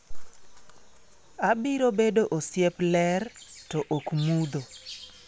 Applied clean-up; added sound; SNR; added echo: none; none; none; none.